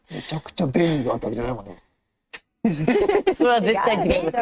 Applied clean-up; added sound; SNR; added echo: neural mask model RNNoise.